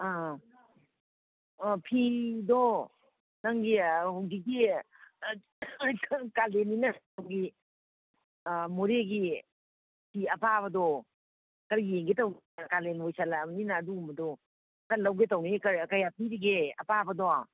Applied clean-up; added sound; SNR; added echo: none; none; none; none.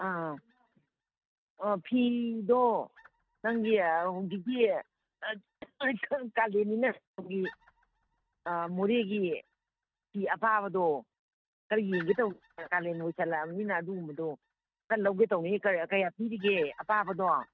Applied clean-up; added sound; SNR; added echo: neural mask model RNNoise.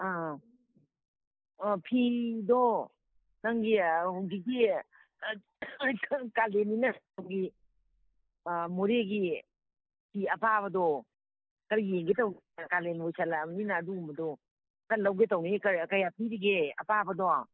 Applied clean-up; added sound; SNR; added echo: neural mask model Resemble Enhance denoiser.